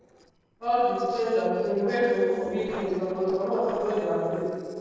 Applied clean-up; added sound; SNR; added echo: neural separator model SepFormer DNS4.